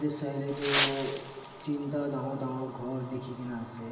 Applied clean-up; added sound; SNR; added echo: none; Wind; -4 dB; reverberation time 1.3 s.